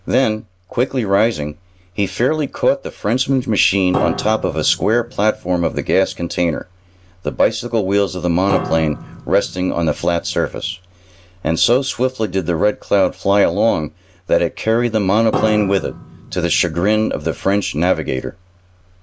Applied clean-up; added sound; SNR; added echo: none; Piano; 10 dB; none.